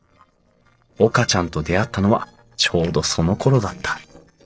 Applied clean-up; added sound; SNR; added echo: neural separator model SepFormer DNS4.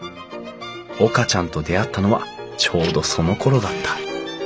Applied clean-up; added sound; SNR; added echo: none; Printer; 13 dB; none.